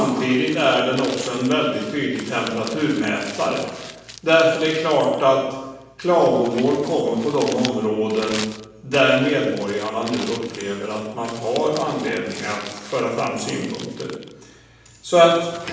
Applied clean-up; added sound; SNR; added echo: none; Crumpling, crinkling; 16 dB; reverberation time 0.9 s.